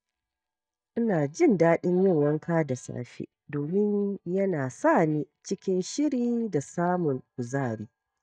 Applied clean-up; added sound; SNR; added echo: neural mask model DeepFilterNet 3.